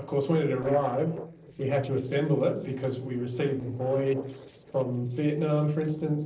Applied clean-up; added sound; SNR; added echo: neural separator model SepFormer DNS4.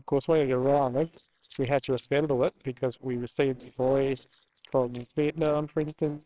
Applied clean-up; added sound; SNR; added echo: neural separator model SepFormer WHAMR!.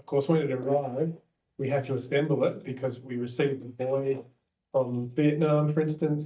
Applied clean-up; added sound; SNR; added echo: neural mask model DeepFilterNet 3.